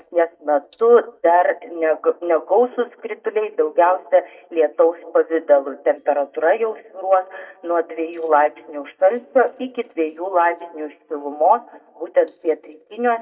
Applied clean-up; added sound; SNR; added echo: neural mask model DeepFilterNet 3.